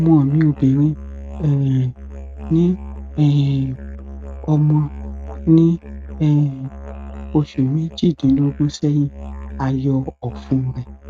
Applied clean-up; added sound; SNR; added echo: neural mask model RNNoise.